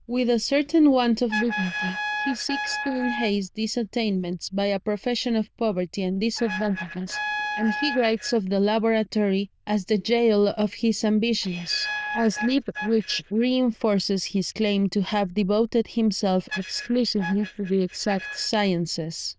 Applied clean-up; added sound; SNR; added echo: neural diffusion model UNIVERSE++.